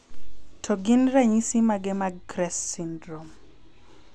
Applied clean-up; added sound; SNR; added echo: none; none; none; none.